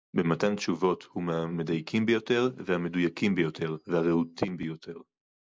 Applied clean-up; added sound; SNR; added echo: none; none; none; none.